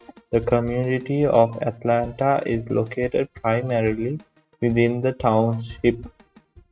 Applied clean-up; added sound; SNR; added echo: neural mask model RNNoise.